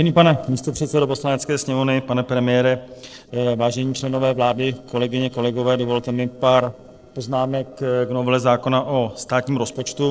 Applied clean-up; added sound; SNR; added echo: neural separator model SepFormer DNS4.